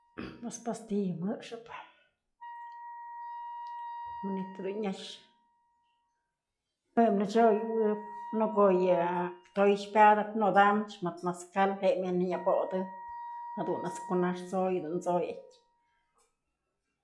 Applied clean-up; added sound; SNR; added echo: classical method log-MMSE.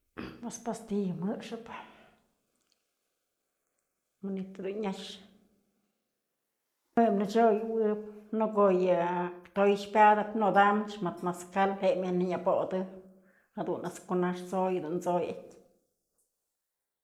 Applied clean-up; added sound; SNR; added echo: neural mask model Resemble Enhance denoiser.